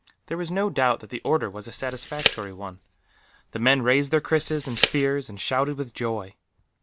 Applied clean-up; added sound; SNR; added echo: none; Tick; 6 dB; none.